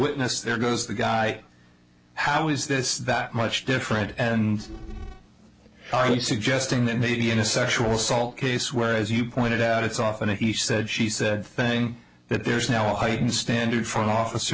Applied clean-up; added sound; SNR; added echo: none; none; none; none.